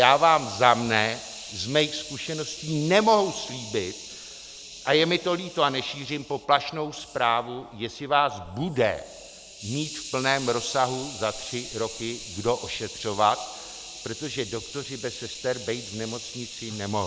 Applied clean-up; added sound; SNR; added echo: none; Hiss; 14 dB; none.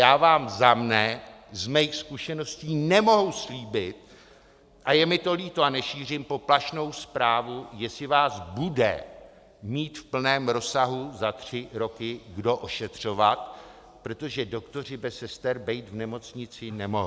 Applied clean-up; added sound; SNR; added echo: none; none; none; none.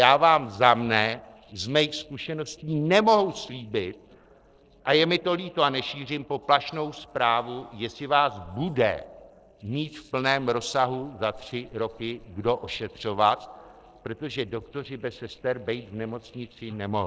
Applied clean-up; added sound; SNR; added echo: neural separator model SepFormer DNS4.